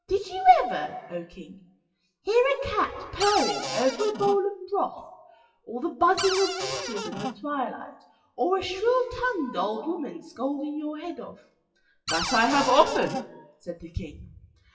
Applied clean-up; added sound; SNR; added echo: classical method WPE with log-MMSE.